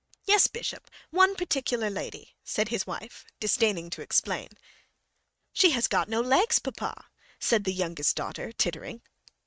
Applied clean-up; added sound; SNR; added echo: neural mask model RNNoise.